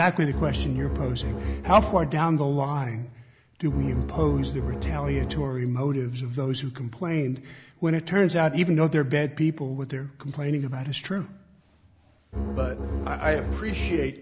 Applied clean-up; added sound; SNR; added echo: none; Bowed string instrument; 3 dB; none.